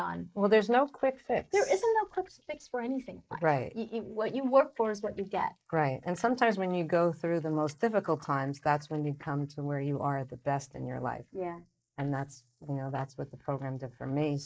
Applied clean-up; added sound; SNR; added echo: neural mask model Resemble Enhance denoiser.